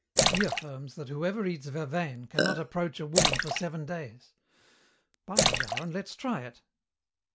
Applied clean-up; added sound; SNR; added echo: none; Burping, eructation + Splash, splatter; -3 dB; none.